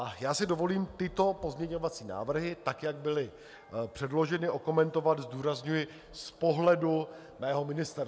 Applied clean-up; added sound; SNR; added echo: none; none; none; none.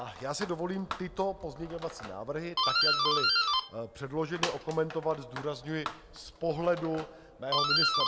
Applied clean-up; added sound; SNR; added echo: none; Doorbell; -1 dB; none.